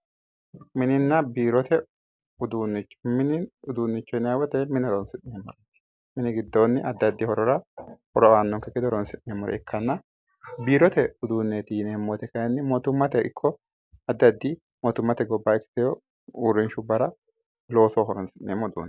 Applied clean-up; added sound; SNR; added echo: none; none; none; none.